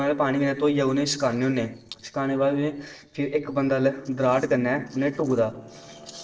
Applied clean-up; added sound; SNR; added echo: neural separator model SepFormer DNS4.